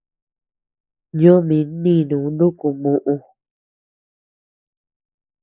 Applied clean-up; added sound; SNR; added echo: neural mask model Resemble Enhance denoiser.